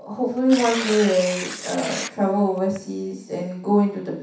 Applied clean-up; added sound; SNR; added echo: none; Tearing; 12 dB; reverberation time 0.7 s.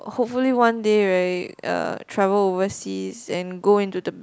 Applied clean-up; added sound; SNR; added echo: none; none; none; none.